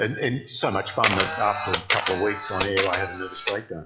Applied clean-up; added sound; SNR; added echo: classical method log-MMSE.